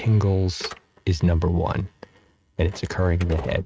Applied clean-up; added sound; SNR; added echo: neural mask model RNNoise.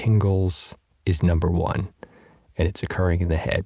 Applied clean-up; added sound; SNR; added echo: none; none; none; none.